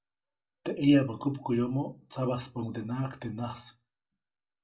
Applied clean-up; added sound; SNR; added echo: none; none; none; reverberation time 0.2 s.